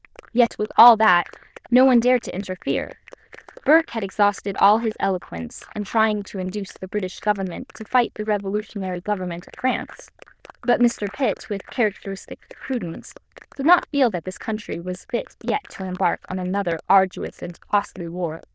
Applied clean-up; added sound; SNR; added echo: neural diffusion model UNIVERSE++.